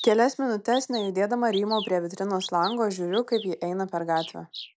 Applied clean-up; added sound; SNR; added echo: none; Bird vocalization, bird call, bird song; 15 dB; none.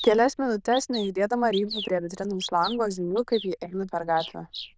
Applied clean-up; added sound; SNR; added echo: neural diffusion model UNIVERSE++.